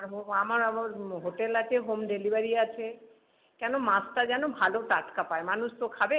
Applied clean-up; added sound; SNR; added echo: none; none; none; none.